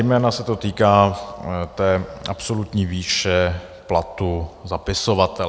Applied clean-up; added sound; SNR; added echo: none; none; none; none.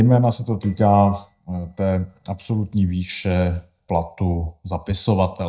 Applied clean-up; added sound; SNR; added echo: neural mask model DeepFilterNet 3.